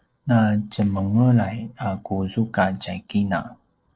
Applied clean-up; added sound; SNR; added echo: neural separator model SepFormer DNS4.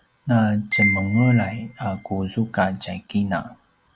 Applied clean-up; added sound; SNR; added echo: none; Piano; 5 dB; none.